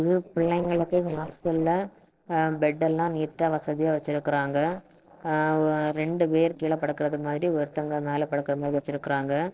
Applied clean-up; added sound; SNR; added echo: neural separator model SepFormer DNS4.